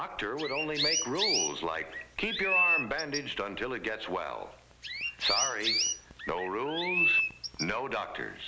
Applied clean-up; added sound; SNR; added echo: none; Chirp, tweet; -3 dB; none.